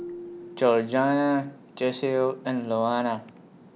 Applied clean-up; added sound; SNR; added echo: none; Marimba, xylophone; 19 dB; none.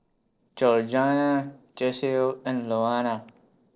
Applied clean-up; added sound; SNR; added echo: neural separator model SepFormer DNS4.